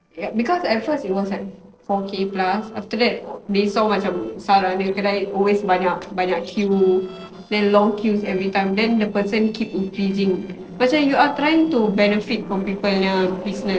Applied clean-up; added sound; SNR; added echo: neural separator model SepFormer DNS4.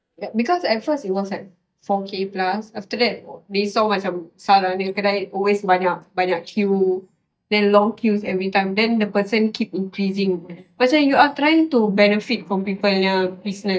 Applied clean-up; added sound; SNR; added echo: neural mask model DeepFilterNet 3.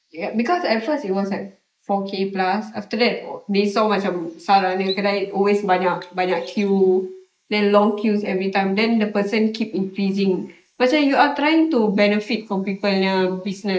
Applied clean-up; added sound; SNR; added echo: neural mask model Resemble Enhance denoiser.